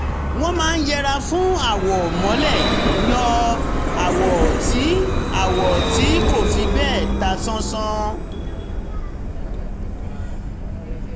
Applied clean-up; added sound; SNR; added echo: none; Vehicle; -2 dB; none.